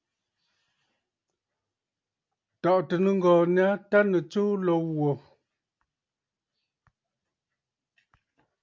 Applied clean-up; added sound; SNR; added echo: none; none; none; none.